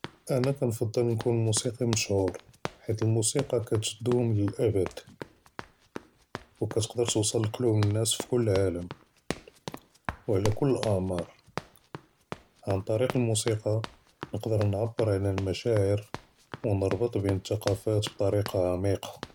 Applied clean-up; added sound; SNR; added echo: none; Run; 14 dB; none.